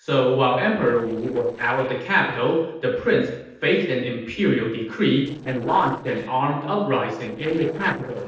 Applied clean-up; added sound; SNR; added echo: neural separator model SepFormer DNS4.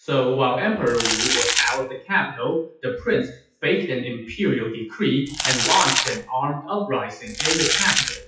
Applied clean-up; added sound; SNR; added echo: classical method WPE with log-MMSE.